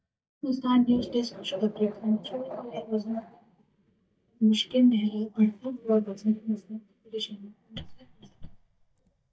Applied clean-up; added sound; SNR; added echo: neural mask model DeepFilterNet 3.